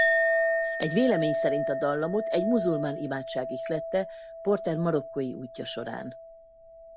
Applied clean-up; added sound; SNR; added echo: none; Chink, clink; 1 dB; none.